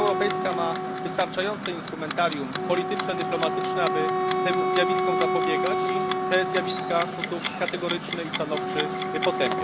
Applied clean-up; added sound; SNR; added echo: none; Clock + Wind instrument, woodwind instrument; -2 dB; none.